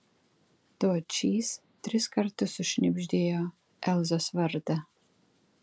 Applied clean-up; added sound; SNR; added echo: none; none; none; none.